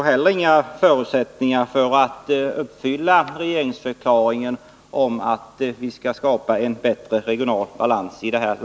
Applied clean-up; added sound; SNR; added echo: none; none; none; none.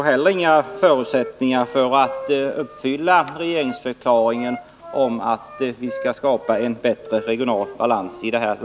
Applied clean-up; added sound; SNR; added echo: none; Wind instrument, woodwind instrument; 16 dB; none.